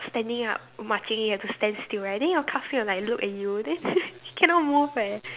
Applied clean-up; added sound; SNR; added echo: none; none; none; none.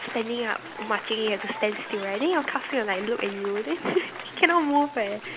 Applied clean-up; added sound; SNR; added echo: none; Applause; 12 dB; none.